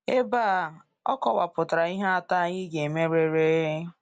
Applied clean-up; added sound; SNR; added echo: none; none; none; none.